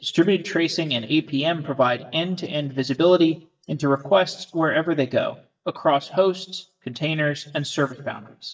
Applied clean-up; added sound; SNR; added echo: neural mask model DeepFilterNet 3.